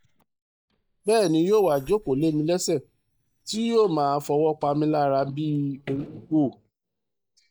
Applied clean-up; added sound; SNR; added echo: neural mask model DeepFilterNet 3.